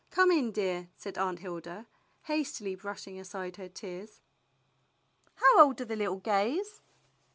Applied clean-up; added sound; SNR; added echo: none; none; none; none.